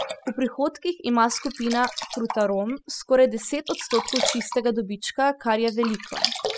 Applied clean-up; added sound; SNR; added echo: classical method spectral subtraction.